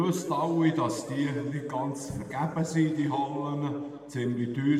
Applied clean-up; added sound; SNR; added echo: none; none; none; reverberation time 2.1 s.